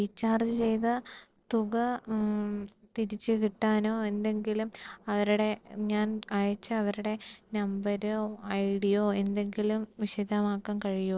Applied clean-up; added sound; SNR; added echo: neural separator model SepFormer DNS4.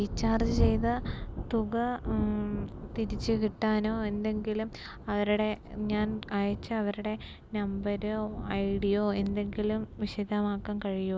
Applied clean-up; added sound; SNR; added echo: none; Thunder; 6 dB; none.